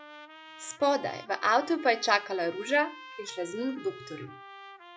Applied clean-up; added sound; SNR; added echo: none; Trumpet; 17 dB; none.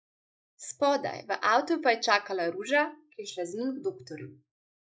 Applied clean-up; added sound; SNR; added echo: neural mask model Resemble Enhance denoiser.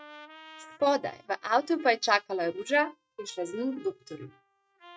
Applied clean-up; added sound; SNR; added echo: neural mask model RNNoise.